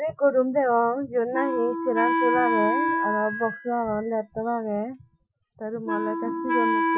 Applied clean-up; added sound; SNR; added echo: classical method Wiener filter.